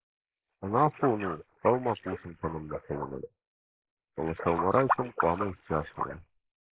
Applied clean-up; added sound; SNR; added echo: neural mask model Resemble Enhance denoiser.